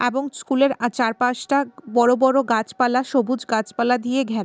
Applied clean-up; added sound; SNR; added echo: none; none; none; none.